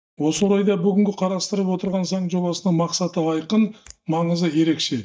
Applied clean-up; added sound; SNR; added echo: neural mask model DeepFilterNet 3.